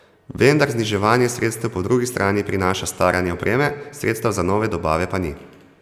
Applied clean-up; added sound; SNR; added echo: none; none; none; none.